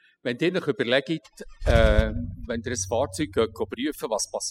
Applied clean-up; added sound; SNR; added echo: classical method spectral subtraction.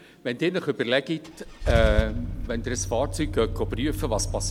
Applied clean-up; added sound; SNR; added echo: none; Idling / Engine starting / Car; 2 dB; none.